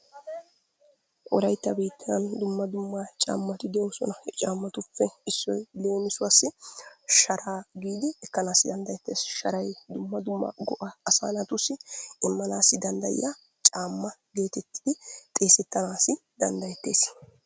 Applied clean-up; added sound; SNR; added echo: none; none; none; none.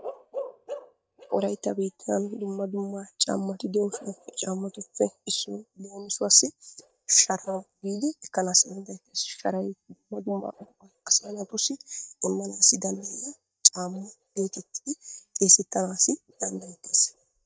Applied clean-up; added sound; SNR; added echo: neural mask model DeepFilterNet 3.